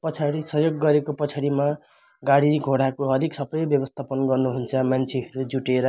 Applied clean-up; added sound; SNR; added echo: none; none; none; none.